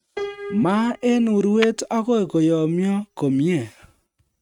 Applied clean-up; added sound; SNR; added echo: neural mask model RNNoise.